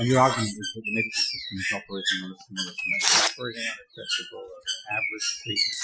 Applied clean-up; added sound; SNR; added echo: classical method Wiener filter.